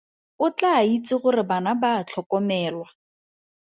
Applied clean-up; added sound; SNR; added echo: none; none; none; none.